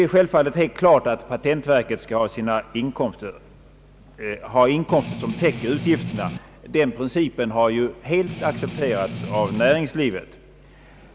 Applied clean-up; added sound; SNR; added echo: none; Strum; 8 dB; none.